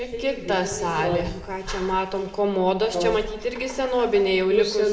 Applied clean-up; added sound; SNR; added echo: none; Brass instrument; 10 dB; reverberation time 1.3 s.